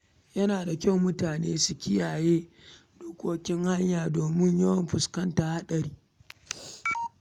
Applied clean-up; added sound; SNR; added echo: none; none; none; none.